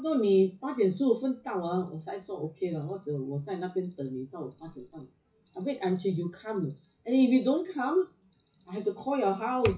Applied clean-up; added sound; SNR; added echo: classical method WPE with log-MMSE.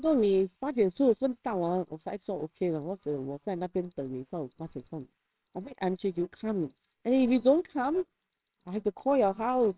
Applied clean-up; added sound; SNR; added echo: neural separator model SepFormer WHAMR!.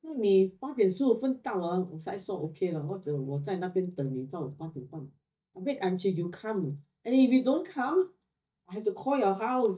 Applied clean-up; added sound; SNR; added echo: neural mask model DeepFilterNet 3.